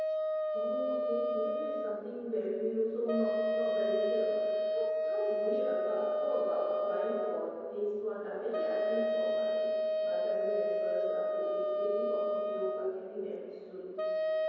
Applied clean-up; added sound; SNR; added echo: none; Wind instrument, woodwind instrument; -4 dB; reverberation time 2.2 s.